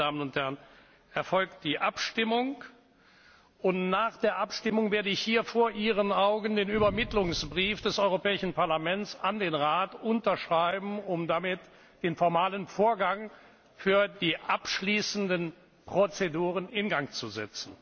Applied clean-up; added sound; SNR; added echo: none; Boom; 13 dB; none.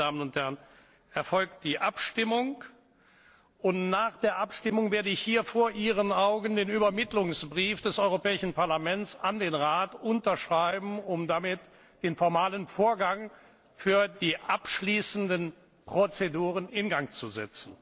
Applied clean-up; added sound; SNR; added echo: neural separator model SepFormer DNS4.